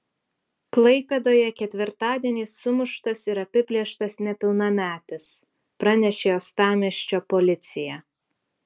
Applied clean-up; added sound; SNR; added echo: none; none; none; none.